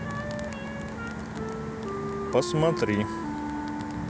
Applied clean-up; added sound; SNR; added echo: none; Wind instrument, woodwind instrument; 5 dB; none.